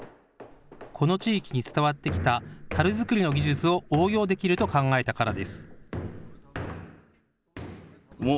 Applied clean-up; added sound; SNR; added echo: none; none; none; none.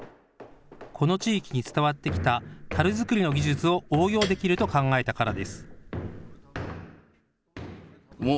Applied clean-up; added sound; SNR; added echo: none; Piano; 14 dB; none.